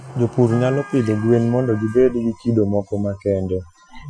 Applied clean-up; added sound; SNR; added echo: classical method Wiener filter.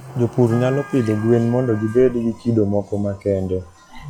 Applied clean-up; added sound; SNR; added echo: classical method log-MMSE.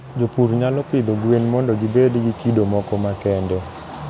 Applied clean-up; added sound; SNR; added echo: none; none; none; none.